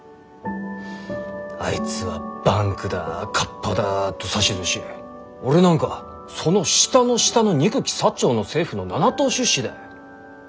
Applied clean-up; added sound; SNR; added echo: none; none; none; none.